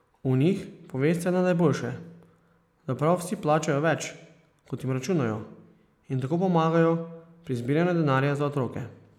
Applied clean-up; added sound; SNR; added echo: none; none; none; none.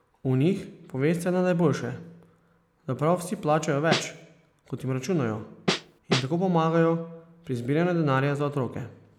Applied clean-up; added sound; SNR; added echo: none; Snare drum; 1 dB; none.